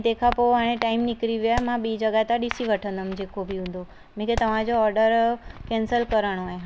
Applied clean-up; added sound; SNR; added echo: none; Fireworks; 13 dB; none.